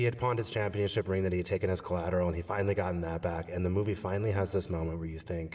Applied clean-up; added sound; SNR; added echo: none; none; none; reverberation time 1.7 s.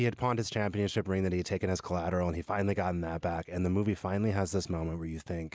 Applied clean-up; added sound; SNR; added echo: none; none; none; none.